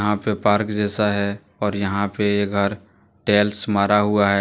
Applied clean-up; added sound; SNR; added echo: none; none; none; none.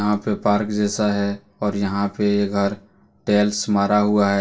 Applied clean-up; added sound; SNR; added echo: none; none; none; reverberation time 0.2 s.